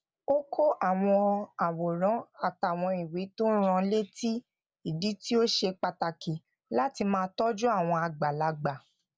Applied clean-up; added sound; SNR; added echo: none; none; none; none.